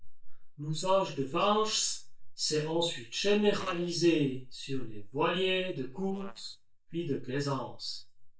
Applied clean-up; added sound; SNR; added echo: neural mask model DeepFilterNet 3.